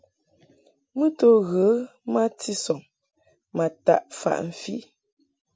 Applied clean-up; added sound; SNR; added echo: none; none; none; none.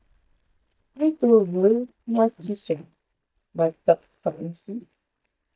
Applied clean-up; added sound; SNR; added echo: neural mask model DeepFilterNet 3.